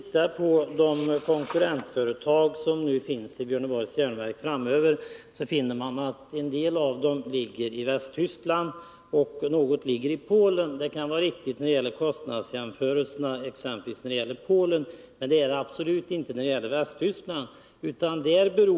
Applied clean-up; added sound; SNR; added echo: none; none; none; none.